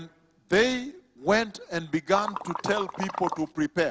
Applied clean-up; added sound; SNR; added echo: none; Liquid; 7 dB; none.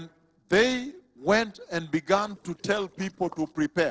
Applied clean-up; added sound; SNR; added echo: neural separator model SepFormer DNS4.